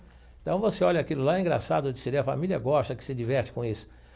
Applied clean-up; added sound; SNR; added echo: none; none; none; none.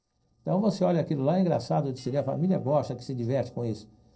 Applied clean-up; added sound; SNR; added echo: neural separator model SepFormer DNS4.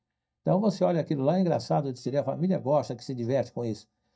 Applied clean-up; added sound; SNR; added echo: neural mask model DeepFilterNet 3.